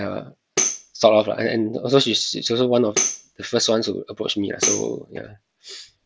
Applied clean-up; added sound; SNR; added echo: none; Tambourine; 6 dB; none.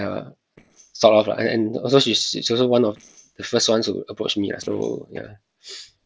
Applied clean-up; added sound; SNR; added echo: neural separator model SepFormer DNS4.